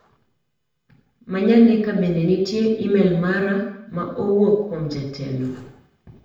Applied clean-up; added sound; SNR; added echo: none; none; none; reverberation time 0.7 s.